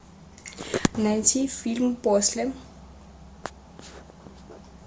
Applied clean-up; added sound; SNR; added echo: none; none; none; none.